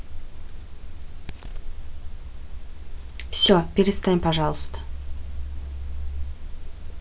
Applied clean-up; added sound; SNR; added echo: none; none; none; none.